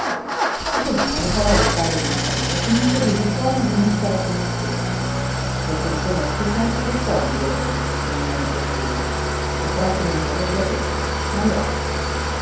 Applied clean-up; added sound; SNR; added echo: none; Idling / Engine starting; -3 dB; reverberation time 0.8 s.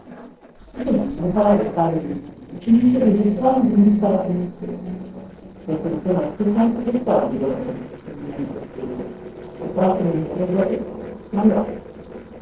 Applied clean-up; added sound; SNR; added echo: neural separator model SepFormer DNS4.